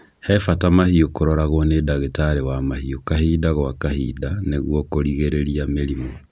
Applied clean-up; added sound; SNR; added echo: none; none; none; none.